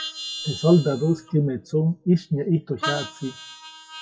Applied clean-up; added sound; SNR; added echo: classical method WPE with log-MMSE.